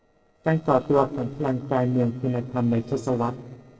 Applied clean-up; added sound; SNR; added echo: neural separator model SepFormer DNS4.